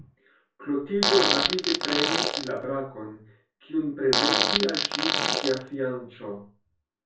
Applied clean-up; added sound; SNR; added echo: none; Fart; -4 dB; reverberation time 0.3 s.